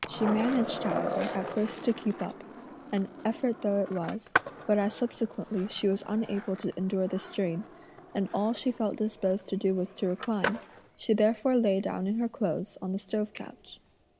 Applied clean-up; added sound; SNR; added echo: none; Skateboard; 9 dB; none.